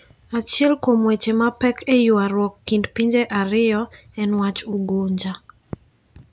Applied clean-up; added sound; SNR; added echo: none; none; none; none.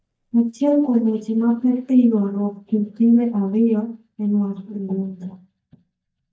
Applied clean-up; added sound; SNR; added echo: neural mask model DeepFilterNet 3.